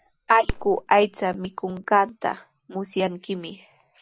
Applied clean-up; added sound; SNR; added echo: none; Fireworks; 15 dB; none.